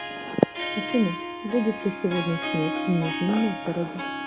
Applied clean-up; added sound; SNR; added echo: none; Harp; 5 dB; none.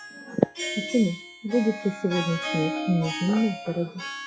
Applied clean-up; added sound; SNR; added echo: classical method log-MMSE.